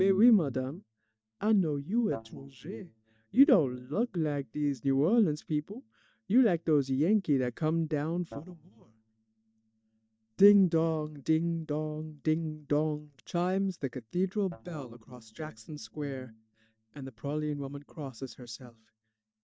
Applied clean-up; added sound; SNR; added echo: neural mask model DeepFilterNet 3.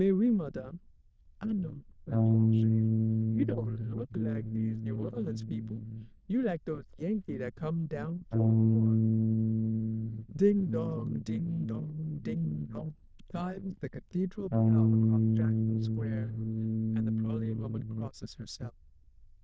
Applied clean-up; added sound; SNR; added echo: neural diffusion model UNIVERSE++.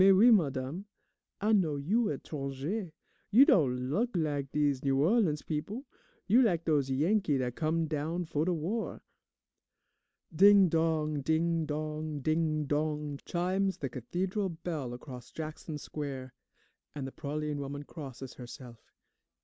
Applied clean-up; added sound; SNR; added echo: none; none; none; none.